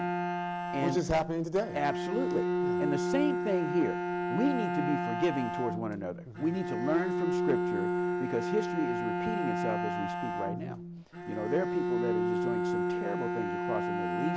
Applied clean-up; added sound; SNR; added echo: none; Bowed string instrument; -1 dB; none.